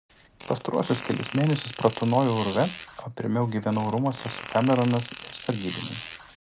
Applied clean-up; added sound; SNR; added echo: none; Fart; 14 dB; none.